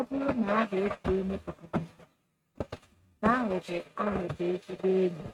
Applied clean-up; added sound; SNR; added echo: neural mask model RNNoise.